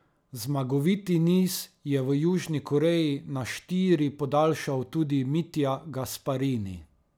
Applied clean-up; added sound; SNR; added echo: none; none; none; none.